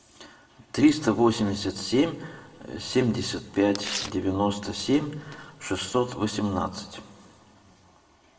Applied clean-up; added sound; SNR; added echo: none; Tearing; 12 dB; reverberation time 0.8 s.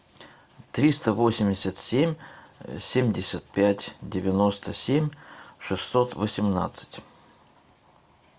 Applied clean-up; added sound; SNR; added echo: none; none; none; none.